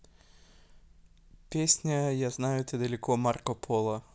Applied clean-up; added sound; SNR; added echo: none; none; none; none.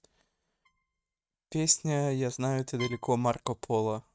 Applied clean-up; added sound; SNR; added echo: neural mask model RNNoise.